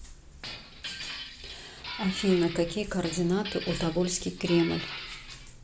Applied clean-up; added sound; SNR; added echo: none; Glass; 10 dB; none.